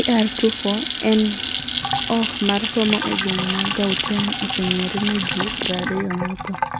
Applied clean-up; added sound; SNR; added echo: none; Sink (filling or washing) / Water tap, faucet / Splash, splatter; -2 dB; none.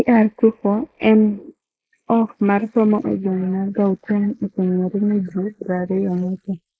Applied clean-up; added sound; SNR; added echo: neural mask model Resemble Enhance denoiser.